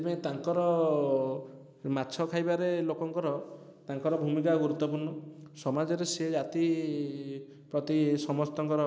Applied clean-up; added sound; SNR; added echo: none; none; none; none.